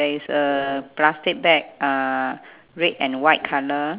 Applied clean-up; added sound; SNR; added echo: none; none; none; none.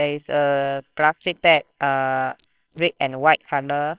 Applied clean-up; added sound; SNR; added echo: neural separator model SepFormer WHAMR!.